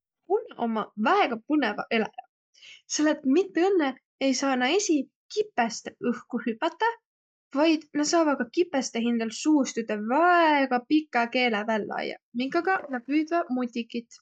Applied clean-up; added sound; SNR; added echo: neural mask model DeepFilterNet 3.